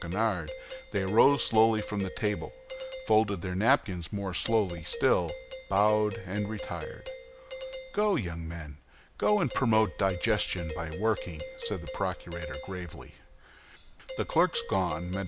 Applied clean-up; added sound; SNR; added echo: none; Doorbell; 12 dB; none.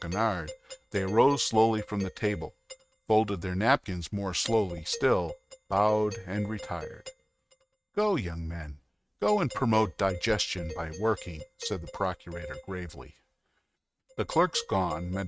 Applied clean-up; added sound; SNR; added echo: neural mask model RNNoise.